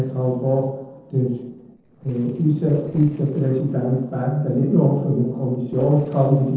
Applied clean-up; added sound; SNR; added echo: neural separator model SepFormer DNS4.